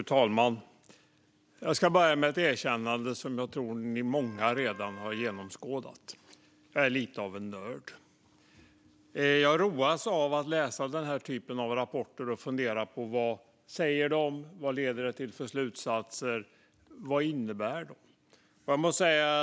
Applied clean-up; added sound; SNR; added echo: none; Wind instrument, woodwind instrument; 19 dB; none.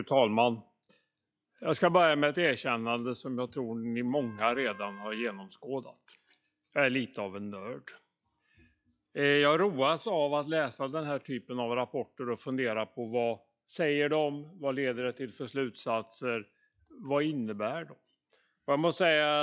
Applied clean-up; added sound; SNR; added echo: classical method log-MMSE.